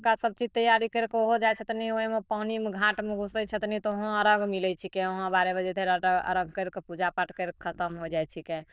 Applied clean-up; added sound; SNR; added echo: neural diffusion model UNIVERSE++.